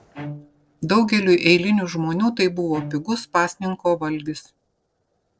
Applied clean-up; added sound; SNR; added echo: neural separator model SepFormer DNS4.